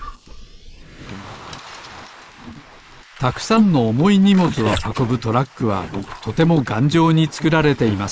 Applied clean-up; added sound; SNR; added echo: neural mask model Resemble Enhance denoiser.